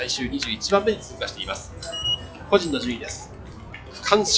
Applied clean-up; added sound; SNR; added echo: classical method log-MMSE.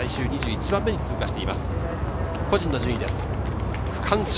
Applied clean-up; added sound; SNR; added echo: none; none; none; none.